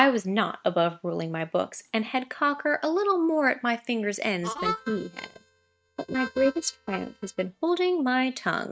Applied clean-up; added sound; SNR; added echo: neural mask model RNNoise.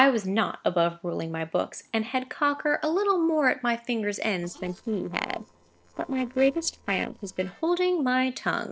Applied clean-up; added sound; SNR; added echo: neural separator model SepFormer DNS4.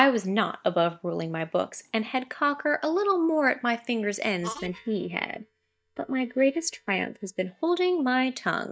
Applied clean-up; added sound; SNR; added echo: neural mask model DeepFilterNet 3.